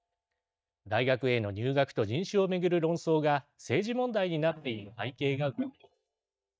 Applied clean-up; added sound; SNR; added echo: neural mask model DeepFilterNet 3.